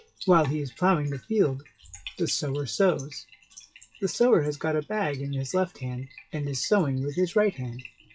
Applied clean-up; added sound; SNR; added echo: classical method WPE with log-MMSE.